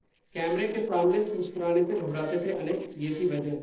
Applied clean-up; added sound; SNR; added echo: neural separator model SepFormer DNS4.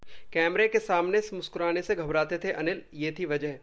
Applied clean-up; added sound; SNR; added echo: none; none; none; none.